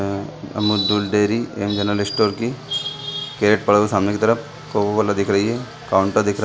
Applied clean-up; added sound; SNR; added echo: none; none; none; none.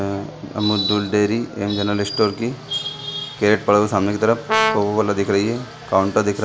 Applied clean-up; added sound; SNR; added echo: none; Brass instrument; 3 dB; none.